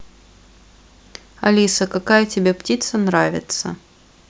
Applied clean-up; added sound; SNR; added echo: none; none; none; none.